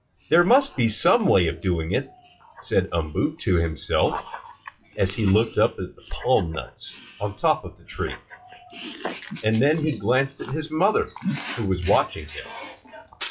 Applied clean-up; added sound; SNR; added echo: classical method WPE with log-MMSE.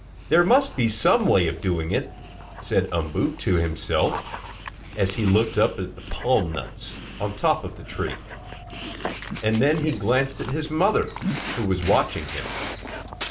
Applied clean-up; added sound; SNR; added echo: none; Dog; 11 dB; reverberation time 0.4 s.